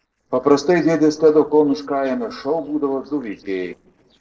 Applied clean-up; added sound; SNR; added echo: neural separator model SepFormer DNS4.